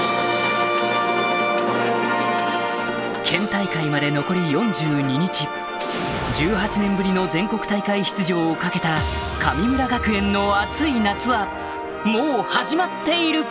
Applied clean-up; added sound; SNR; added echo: none; none; none; none.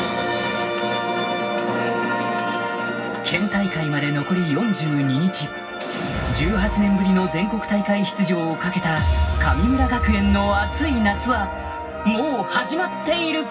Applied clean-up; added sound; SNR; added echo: none; none; none; reverberation time 0.4 s.